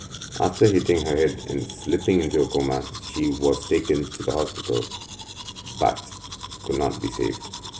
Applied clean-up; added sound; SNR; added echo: none; Domestic sounds, home sounds; 13 dB; none.